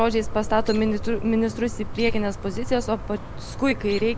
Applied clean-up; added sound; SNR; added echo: none; Chirp, tweet; 5 dB; none.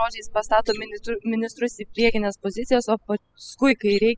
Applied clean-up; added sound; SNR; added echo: classical method spectral subtraction.